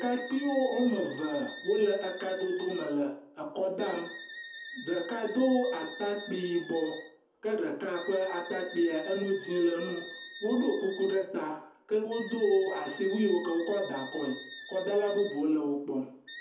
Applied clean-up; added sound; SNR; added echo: none; Wind instrument, woodwind instrument; 14 dB; reverberation time 0.5 s.